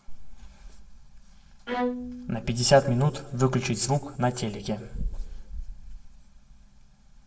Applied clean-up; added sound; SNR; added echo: none; Bowed string instrument; 7 dB; reverberation time 0.9 s.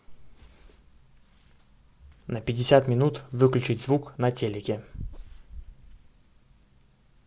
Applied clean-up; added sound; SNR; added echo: none; none; none; none.